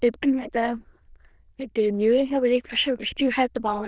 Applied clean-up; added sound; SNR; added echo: neural diffusion model UNIVERSE++.